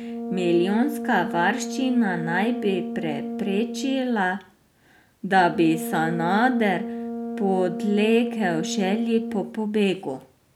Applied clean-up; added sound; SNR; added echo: none; Brass instrument; 7 dB; none.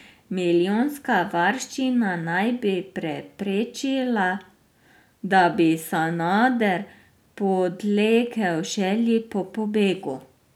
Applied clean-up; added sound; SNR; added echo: none; none; none; none.